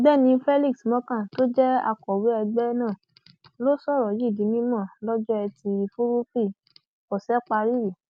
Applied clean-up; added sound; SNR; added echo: none; none; none; none.